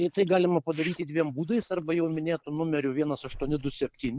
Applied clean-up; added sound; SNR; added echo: neural mask model Resemble Enhance denoiser.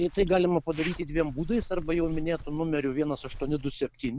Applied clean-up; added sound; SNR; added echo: none; Zipper (clothing); 11 dB; none.